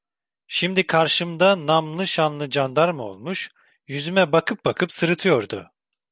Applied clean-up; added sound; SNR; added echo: none; none; none; none.